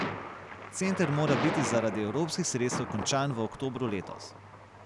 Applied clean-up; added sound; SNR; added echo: none; Thunder; 6 dB; none.